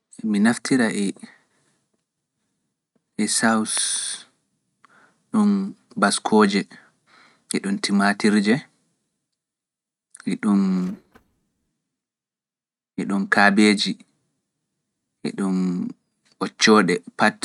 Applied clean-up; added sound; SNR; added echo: neural mask model RNNoise.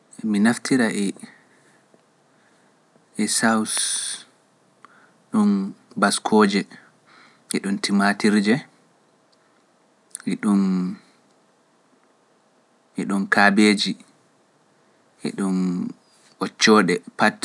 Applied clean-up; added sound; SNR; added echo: none; none; none; none.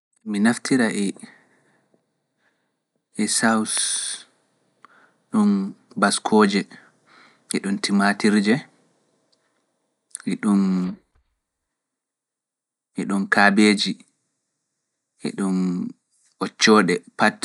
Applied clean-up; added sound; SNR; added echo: neural mask model DeepFilterNet 3.